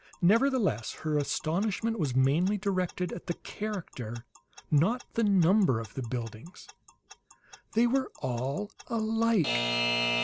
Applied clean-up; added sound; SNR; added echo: none; Alarm / Clock; 10 dB; none.